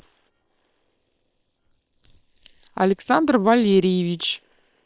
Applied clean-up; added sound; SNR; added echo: neural separator model SepFormer WHAM!.